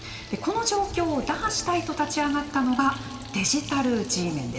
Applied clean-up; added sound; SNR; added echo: none; Bird; 17 dB; reverberation time 2.2 s.